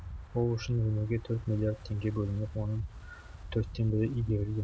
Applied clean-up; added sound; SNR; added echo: none; Wind; 12 dB; none.